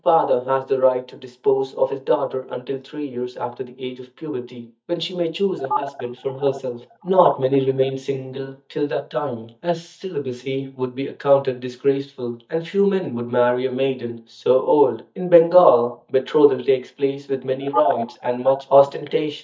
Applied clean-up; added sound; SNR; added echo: neural mask model DeepFilterNet 3.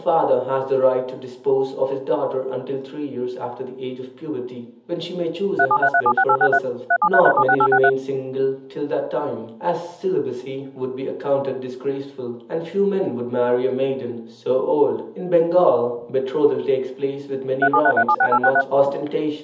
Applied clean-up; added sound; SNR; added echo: none; Telephone; -4 dB; reverberation time 0.7 s.